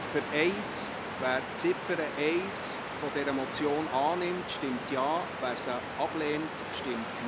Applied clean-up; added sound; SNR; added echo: none; Waves, surf; 5 dB; none.